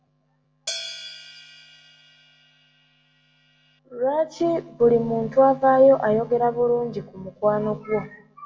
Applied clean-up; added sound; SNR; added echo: none; Hi-hat; 17 dB; reverberation time 0.4 s.